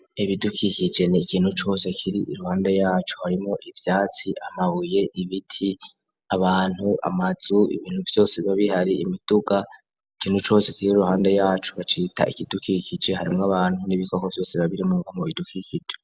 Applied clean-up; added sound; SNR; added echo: none; none; none; none.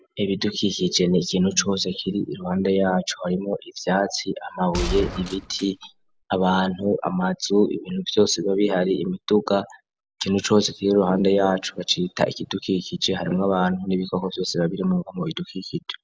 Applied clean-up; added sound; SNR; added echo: none; Gunshot, gunfire; 8 dB; none.